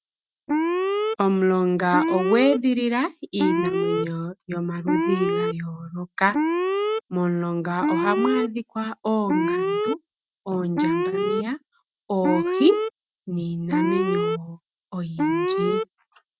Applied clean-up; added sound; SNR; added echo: neural mask model RNNoise.